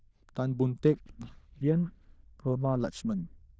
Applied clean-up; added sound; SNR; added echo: neural diffusion model UNIVERSE++.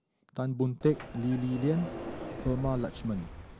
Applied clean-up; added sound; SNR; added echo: none; Sliding door; 10 dB; none.